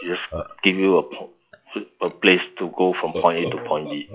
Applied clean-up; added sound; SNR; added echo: classical method log-MMSE.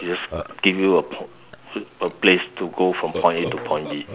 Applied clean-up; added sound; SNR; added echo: none; Burping, eructation; 13 dB; none.